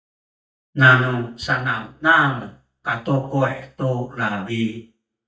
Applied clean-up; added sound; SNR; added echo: neural mask model DeepFilterNet 3.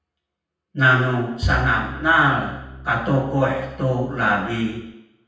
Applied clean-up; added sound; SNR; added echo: none; Bowed string instrument; 11 dB; reverberation time 0.9 s.